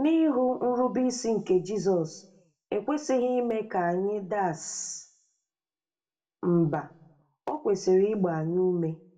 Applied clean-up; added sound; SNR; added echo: none; none; none; reverberation time 0.3 s.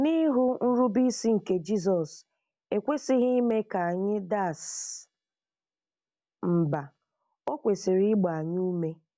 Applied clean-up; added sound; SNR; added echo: none; none; none; none.